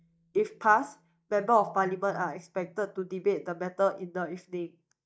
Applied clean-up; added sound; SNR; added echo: neural mask model DeepFilterNet 3.